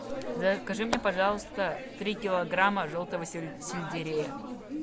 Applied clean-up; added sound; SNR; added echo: none; none; none; none.